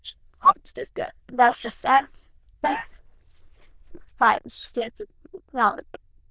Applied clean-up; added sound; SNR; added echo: neural diffusion model UNIVERSE++.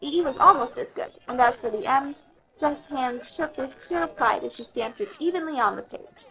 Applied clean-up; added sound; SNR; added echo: neural separator model SepFormer DNS4.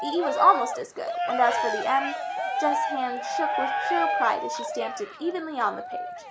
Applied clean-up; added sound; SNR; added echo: none; Cheering; 1 dB; none.